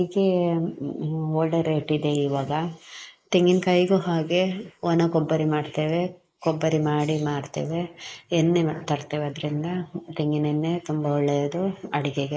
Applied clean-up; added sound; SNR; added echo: neural mask model Resemble Enhance denoiser.